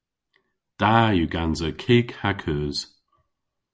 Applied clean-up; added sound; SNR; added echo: none; none; none; none.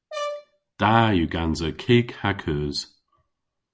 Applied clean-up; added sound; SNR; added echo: none; Brass instrument; 11 dB; none.